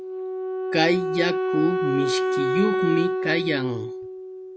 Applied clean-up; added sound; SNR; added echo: none; Wind instrument, woodwind instrument; -1 dB; none.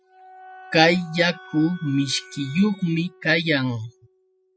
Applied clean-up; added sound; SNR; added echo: classical method spectral subtraction.